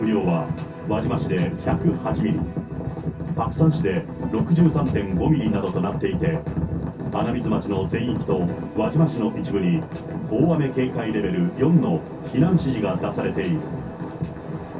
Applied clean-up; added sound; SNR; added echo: none; none; none; reverberation time 0.3 s.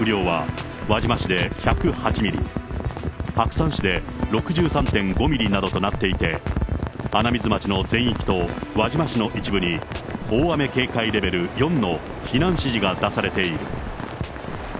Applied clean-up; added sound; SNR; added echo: none; none; none; none.